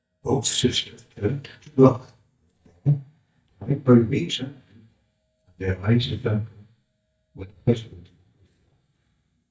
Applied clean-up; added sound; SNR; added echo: neural mask model DeepFilterNet 3.